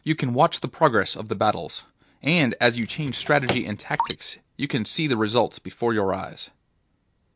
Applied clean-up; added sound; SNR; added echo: none; Drawer open or close + Drip; 10 dB; none.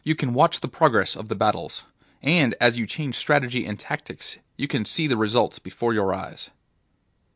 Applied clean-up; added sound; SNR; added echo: none; none; none; none.